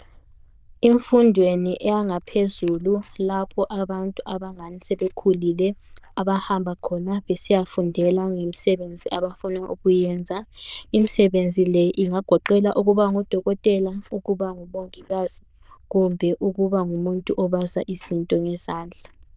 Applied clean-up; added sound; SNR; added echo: neural diffusion model UNIVERSE++.